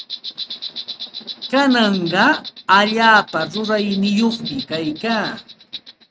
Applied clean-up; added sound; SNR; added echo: neural mask model RNNoise.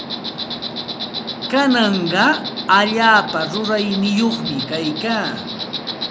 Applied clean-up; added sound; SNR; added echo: none; Insect; 8 dB; none.